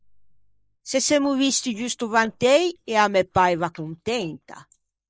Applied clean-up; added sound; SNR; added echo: neural mask model Resemble Enhance denoiser.